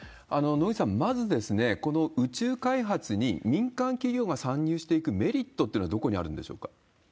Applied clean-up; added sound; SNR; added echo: none; none; none; none.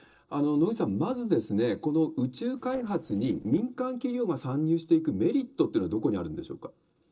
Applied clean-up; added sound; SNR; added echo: neural separator model SepFormer DNS4.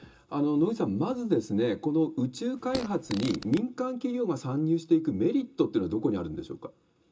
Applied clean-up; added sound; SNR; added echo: none; Fart; 12 dB; reverberation time 0.2 s.